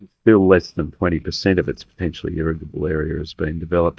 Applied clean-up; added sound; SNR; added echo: neural mask model DeepFilterNet 3.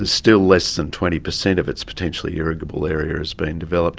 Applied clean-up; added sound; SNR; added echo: none; none; none; none.